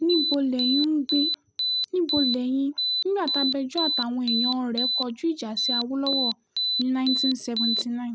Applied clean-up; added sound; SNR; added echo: none; Alarm; 1 dB; none.